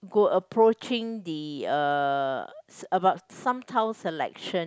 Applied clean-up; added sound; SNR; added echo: none; none; none; none.